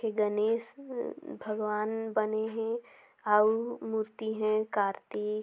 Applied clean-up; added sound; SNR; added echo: none; none; none; none.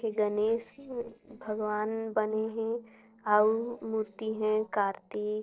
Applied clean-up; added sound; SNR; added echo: neural separator model SepFormer DNS4.